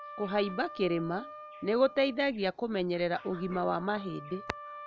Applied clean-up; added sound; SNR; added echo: none; Wind instrument, woodwind instrument; 15 dB; none.